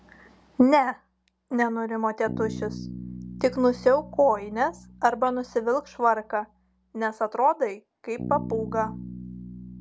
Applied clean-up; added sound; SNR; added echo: none; Bass guitar; 14 dB; none.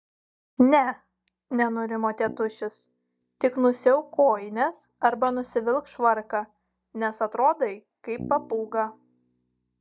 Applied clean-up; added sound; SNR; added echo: neural mask model DeepFilterNet 3.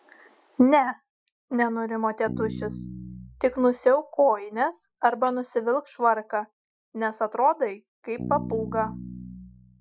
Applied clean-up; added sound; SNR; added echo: classical method Wiener filter.